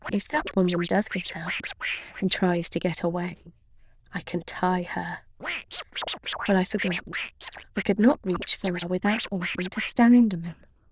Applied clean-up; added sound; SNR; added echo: neural diffusion model UNIVERSE++.